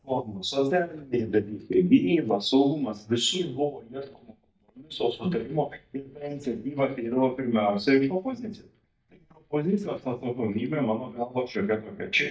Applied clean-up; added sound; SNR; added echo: neural mask model DeepFilterNet 3.